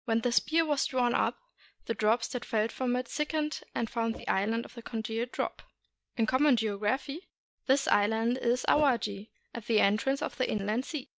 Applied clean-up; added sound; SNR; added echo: neural mask model DeepFilterNet 3.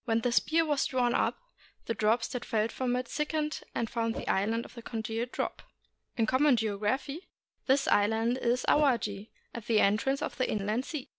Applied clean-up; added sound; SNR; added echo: none; Whoosh, swoosh, swish; 11 dB; none.